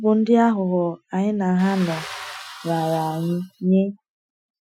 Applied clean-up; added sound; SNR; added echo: classical method Wiener filter.